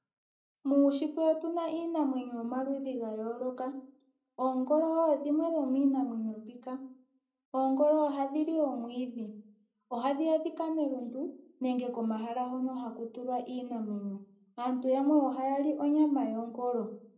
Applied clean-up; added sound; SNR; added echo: none; none; none; reverberation time 0.5 s.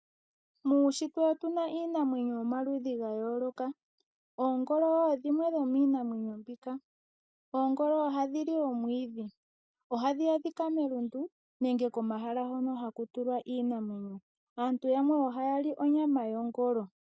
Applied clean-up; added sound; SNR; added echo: none; none; none; none.